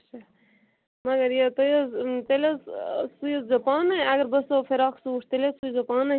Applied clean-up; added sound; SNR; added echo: none; none; none; none.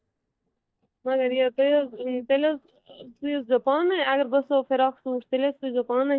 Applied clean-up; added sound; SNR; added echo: neural mask model DeepFilterNet 3.